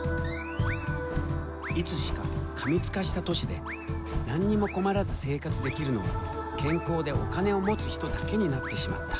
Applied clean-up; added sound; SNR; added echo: none; none; none; none.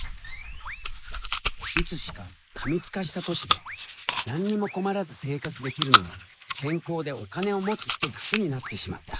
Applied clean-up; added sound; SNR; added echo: neural mask model Resemble Enhance denoiser.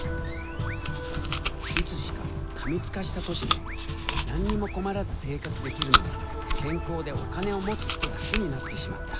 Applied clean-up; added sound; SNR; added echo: none; Chewing, mastication; 0 dB; none.